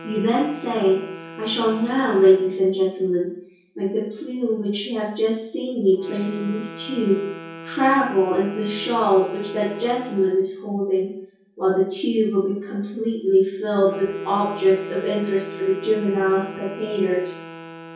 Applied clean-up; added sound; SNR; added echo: none; Wind instrument, woodwind instrument; 17 dB; reverberation time 0.6 s.